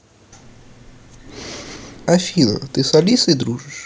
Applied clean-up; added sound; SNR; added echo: none; Respiratory sounds; 19 dB; none.